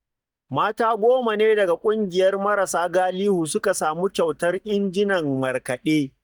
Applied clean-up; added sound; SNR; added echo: neural mask model DeepFilterNet 3.